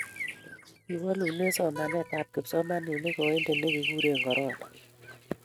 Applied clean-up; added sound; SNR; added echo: neural mask model RNNoise.